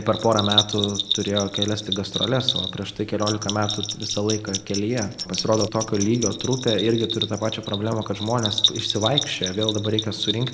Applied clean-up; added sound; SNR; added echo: none; Bell; 4 dB; none.